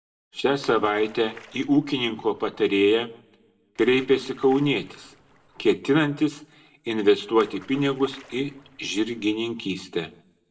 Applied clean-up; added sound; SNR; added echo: neural separator model SepFormer DNS4.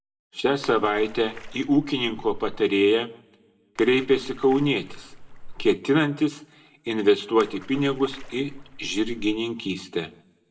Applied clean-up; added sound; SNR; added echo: none; Splash, splatter; 14 dB; reverberation time 0.4 s.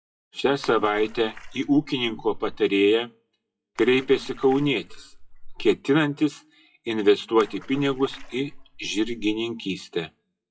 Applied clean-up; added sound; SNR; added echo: classical method WPE with log-MMSE.